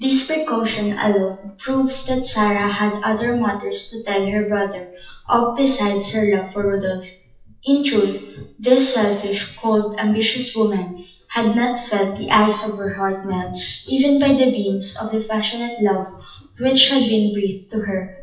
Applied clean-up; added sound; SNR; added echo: classical method WPE with log-MMSE.